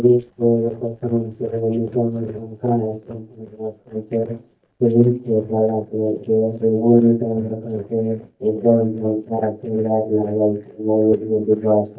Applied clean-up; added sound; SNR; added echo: neural mask model DeepFilterNet 3.